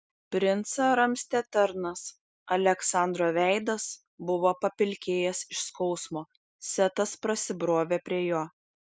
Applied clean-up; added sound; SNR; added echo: none; none; none; none.